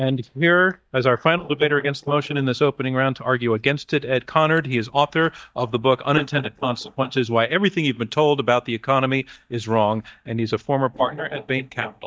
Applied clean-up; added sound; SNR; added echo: neural mask model DeepFilterNet 3.